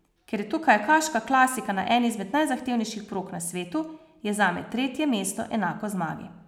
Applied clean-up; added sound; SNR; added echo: none; none; none; none.